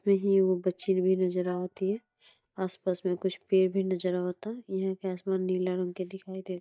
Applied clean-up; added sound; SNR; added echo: neural mask model DeepFilterNet 3.